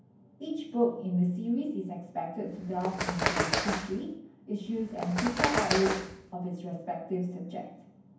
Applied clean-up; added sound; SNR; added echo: none; Bird; 1 dB; reverberation time 0.9 s.